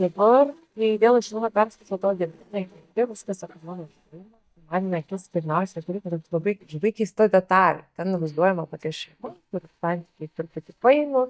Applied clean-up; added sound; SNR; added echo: neural mask model DeepFilterNet 3.